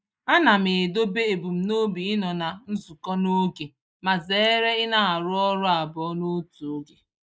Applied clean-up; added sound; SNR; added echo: neural mask model Resemble Enhance denoiser.